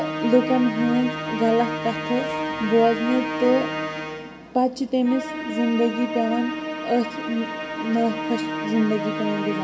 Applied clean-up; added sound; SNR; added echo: none; Musical instrument; 5 dB; reverberation time 0.7 s.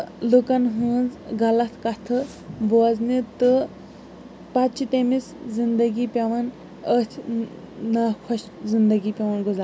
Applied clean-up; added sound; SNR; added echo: none; none; none; none.